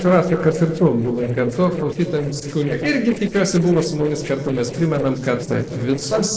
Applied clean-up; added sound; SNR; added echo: neural separator model SepFormer DNS4.